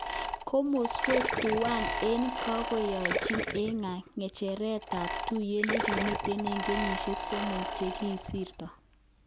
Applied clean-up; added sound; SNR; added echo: none; Mechanisms + Gurgling; 2 dB; none.